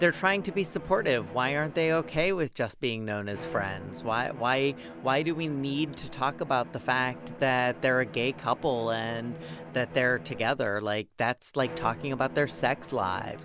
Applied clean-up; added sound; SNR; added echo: none; Bowed string instrument; 15 dB; none.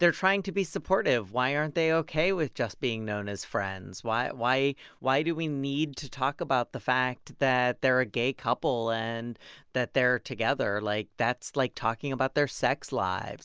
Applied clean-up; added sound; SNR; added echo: none; none; none; none.